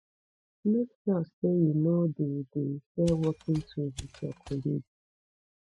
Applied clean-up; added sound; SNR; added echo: classical method Wiener filter.